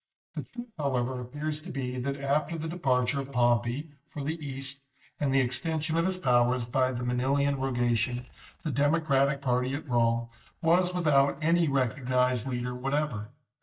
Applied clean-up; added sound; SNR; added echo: neural mask model DeepFilterNet 3.